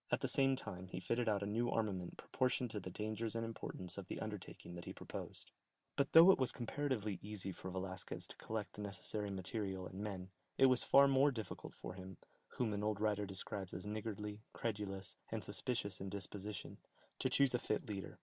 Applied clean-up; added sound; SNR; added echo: none; none; none; none.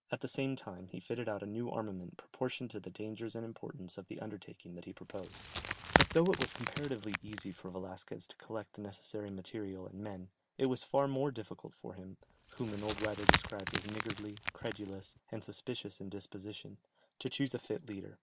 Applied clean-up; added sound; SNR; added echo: none; Wood; -3 dB; none.